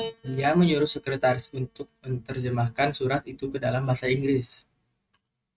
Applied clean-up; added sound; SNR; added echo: neural mask model RNNoise.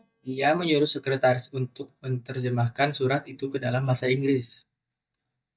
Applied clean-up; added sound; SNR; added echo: neural mask model DeepFilterNet 3.